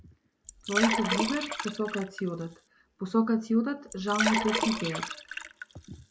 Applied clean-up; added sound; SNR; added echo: none; Liquid; 3 dB; none.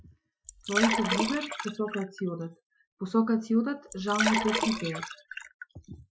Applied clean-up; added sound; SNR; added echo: classical method Wiener filter.